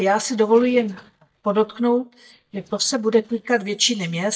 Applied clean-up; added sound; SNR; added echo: neural mask model DeepFilterNet 3.